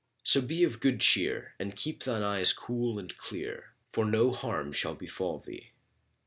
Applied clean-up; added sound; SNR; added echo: none; none; none; none.